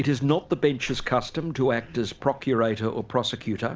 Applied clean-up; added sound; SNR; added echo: none; none; none; none.